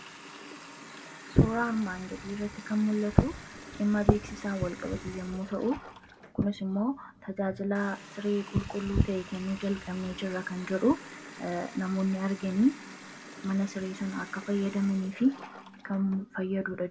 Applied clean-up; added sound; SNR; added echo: none; Water tap, faucet; 17 dB; reverberation time 1.6 s.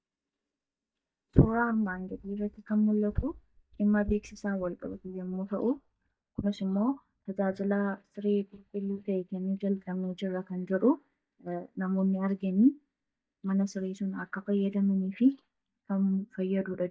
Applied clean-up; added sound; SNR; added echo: neural mask model DeepFilterNet 3.